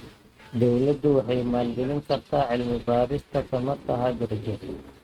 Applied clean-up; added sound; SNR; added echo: neural mask model RNNoise.